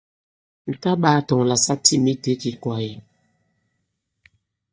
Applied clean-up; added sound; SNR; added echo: neural mask model DeepFilterNet 3.